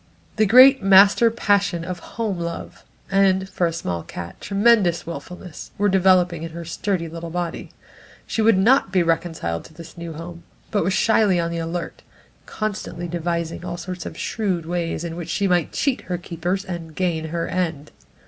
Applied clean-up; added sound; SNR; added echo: none; Drum; 17 dB; none.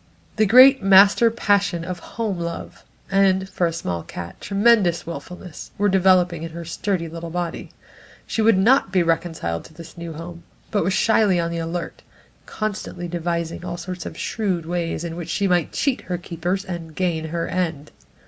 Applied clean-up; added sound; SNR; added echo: none; none; none; none.